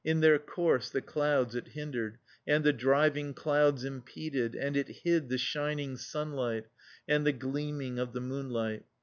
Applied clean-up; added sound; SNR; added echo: none; none; none; none.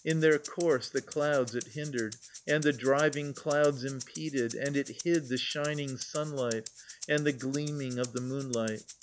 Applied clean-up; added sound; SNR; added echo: none; Rattle (instrument); 15 dB; none.